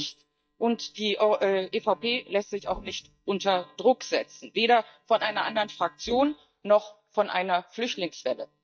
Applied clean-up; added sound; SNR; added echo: neural mask model DeepFilterNet 3.